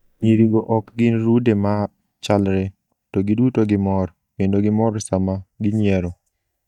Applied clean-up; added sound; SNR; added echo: neural mask model DeepFilterNet 3.